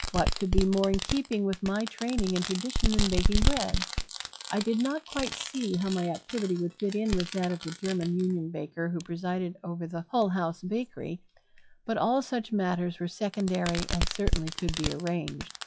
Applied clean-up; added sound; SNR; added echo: classical method log-MMSE.